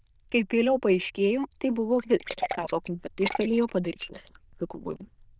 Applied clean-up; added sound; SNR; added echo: neural diffusion model UNIVERSE++.